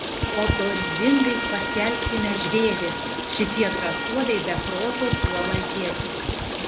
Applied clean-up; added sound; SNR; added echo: none; Trumpet + Stream; 0 dB; none.